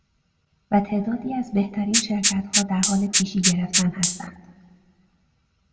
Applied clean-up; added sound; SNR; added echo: none; Rattle (instrument); 0 dB; reverberation time 1.2 s.